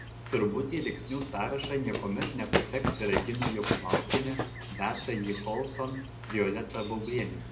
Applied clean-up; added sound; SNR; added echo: none; Run; 2 dB; reverberation time 0.5 s.